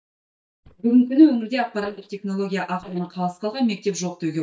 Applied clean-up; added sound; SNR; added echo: neural mask model DeepFilterNet 3.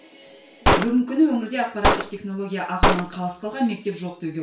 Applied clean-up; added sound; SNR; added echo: none; Gunshot, gunfire; -2 dB; reverberation time 0.4 s.